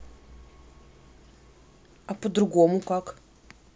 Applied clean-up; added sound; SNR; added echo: none; none; none; none.